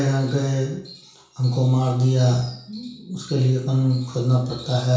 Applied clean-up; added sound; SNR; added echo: none; none; none; reverberation time 0.6 s.